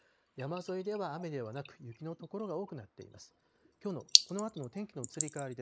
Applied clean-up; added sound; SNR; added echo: neural mask model Resemble Enhance denoiser.